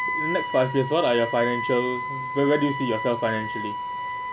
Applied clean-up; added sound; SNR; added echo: none; Wind instrument, woodwind instrument; 5 dB; none.